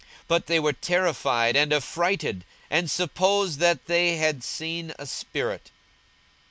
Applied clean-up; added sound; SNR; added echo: none; none; none; none.